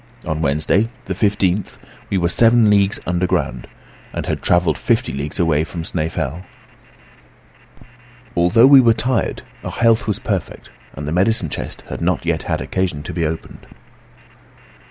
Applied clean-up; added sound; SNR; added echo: none; none; none; none.